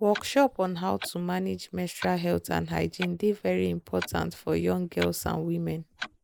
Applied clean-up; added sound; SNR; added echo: neural mask model Resemble Enhance denoiser.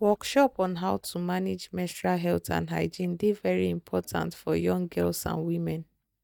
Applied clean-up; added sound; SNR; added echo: neural mask model DeepFilterNet 3.